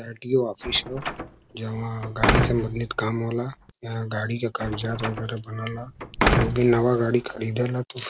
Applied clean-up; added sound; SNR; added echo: none; Slam; 2 dB; none.